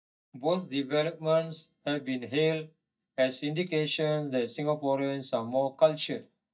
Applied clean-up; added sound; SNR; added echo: neural mask model DeepFilterNet 3.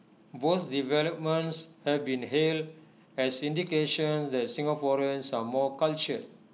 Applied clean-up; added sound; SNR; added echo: none; none; none; none.